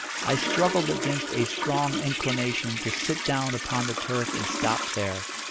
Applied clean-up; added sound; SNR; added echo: none; Toilet flush; 2 dB; none.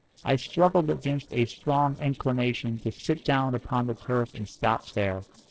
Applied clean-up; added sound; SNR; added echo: neural separator model SepFormer DNS4.